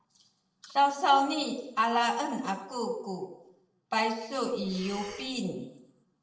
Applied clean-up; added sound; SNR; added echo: neural separator model SepFormer DNS4.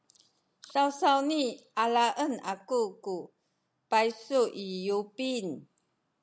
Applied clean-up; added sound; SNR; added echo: none; none; none; none.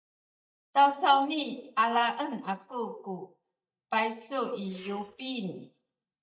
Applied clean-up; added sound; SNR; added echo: neural mask model DeepFilterNet 3.